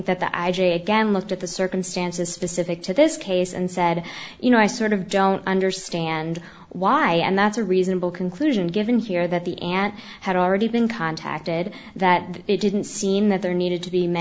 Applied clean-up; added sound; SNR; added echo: none; none; none; none.